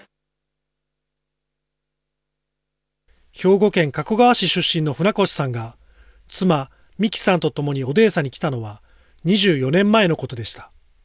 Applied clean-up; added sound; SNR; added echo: none; none; none; none.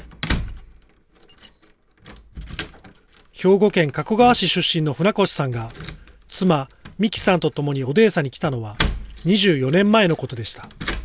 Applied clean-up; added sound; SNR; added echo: none; Keys jangling; 12 dB; none.